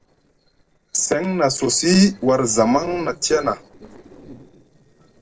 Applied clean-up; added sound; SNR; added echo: neural separator model SepFormer DNS4.